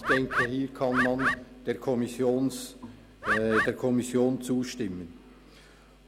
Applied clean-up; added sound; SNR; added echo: none; Bird; 0 dB; none.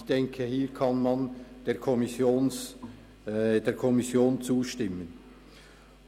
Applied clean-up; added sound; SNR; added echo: none; none; none; none.